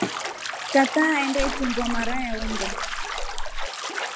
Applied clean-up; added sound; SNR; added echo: none; Water / Splash, splatter + Bathtub (filling or washing); 2 dB; none.